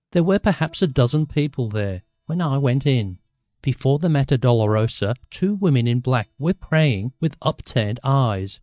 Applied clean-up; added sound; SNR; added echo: neural mask model DeepFilterNet 3.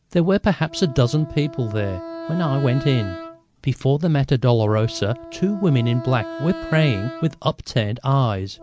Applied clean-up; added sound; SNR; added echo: none; Wind instrument, woodwind instrument; 15 dB; none.